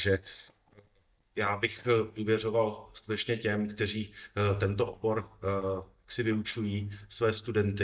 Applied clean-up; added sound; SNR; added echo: neural mask model DeepFilterNet 3.